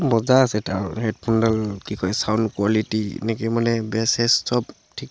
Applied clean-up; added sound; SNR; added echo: none; none; none; none.